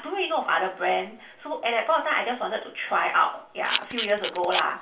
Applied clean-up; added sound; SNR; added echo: none; Camera; 5 dB; reverberation time 0.3 s.